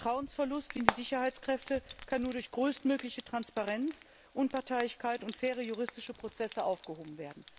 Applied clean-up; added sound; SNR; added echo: none; Frying (food); 8 dB; none.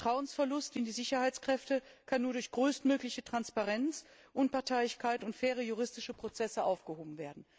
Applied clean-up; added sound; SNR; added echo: none; none; none; none.